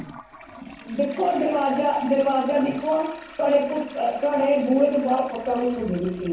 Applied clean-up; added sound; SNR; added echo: none; Toilet flush; 19 dB; reverberation time 0.7 s.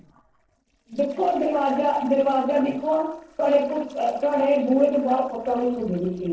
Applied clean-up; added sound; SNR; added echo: neural separator model SepFormer DNS4.